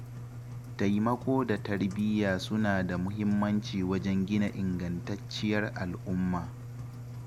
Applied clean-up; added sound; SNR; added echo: none; Engine; 10 dB; none.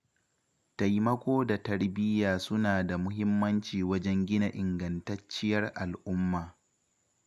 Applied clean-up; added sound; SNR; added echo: none; none; none; none.